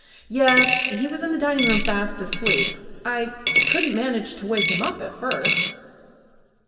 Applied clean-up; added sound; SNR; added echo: none; Coin (dropping); -4 dB; reverberation time 2.3 s.